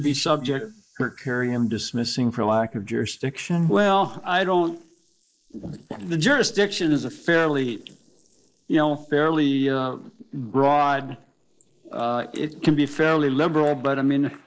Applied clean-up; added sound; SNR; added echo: neural mask model Resemble Enhance denoiser.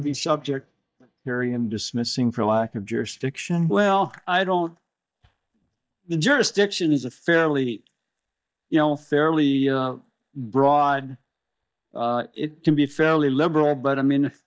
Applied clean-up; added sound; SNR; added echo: neural mask model DeepFilterNet 3.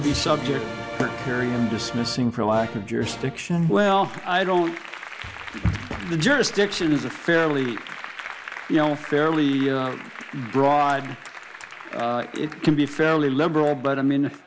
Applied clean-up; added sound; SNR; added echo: none; Applause; 13 dB; none.